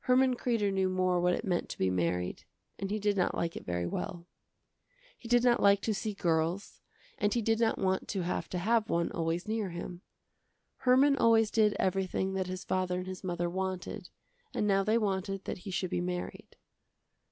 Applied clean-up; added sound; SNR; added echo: none; none; none; none.